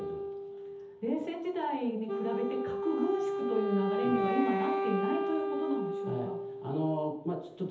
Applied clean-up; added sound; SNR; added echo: none; Wind instrument, woodwind instrument; 1 dB; reverberation time 0.8 s.